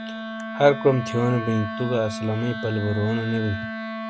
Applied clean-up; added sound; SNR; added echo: none; Wind instrument, woodwind instrument; 7 dB; none.